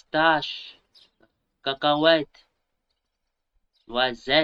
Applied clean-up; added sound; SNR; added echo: neural mask model RNNoise.